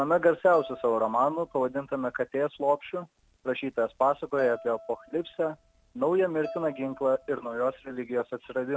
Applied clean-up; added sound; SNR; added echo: none; Bowed string instrument; 18 dB; none.